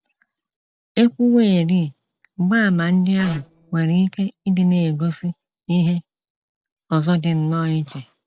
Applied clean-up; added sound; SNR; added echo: neural separator model SepFormer DNS4.